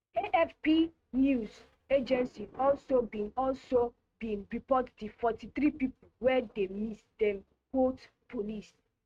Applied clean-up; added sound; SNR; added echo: neural mask model RNNoise.